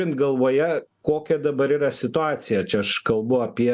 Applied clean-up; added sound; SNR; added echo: none; none; none; none.